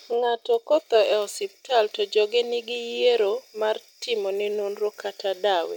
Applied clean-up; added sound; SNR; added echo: none; none; none; none.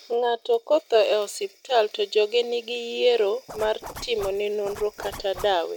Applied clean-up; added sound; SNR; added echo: none; Zipper (clothing); 15 dB; none.